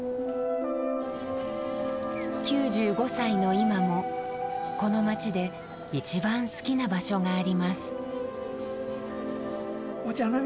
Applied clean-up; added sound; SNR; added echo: none; none; none; none.